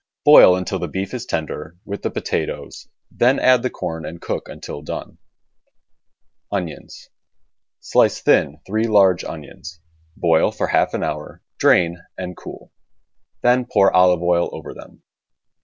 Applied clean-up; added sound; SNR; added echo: none; none; none; none.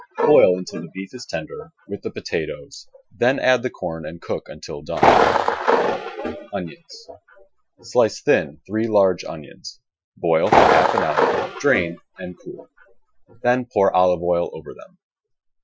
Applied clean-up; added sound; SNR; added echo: classical method Wiener filter.